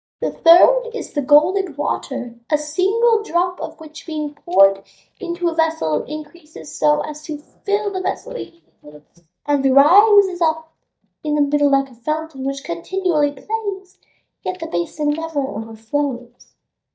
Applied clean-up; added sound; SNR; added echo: neural mask model DeepFilterNet 3.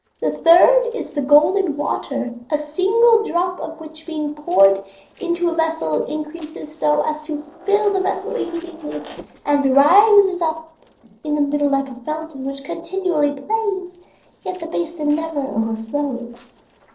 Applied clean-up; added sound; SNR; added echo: neural separator model SepFormer DNS4.